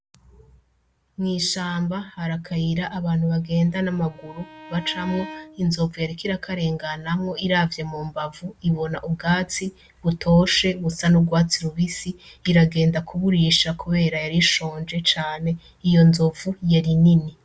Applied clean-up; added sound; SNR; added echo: none; Bowed string instrument; 19 dB; none.